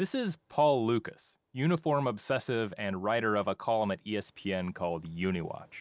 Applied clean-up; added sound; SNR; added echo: none; none; none; none.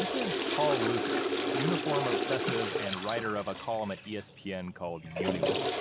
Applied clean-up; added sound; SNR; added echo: none; Toilet flush / Water; -2 dB; none.